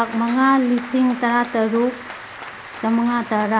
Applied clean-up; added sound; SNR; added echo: none; Applause; 15 dB; none.